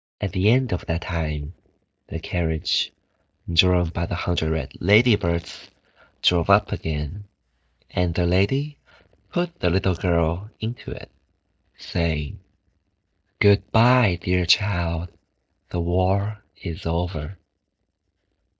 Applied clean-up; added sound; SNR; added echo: neural mask model DeepFilterNet 3.